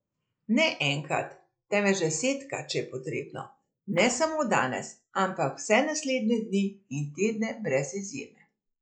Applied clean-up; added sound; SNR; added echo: neural mask model Resemble Enhance denoiser.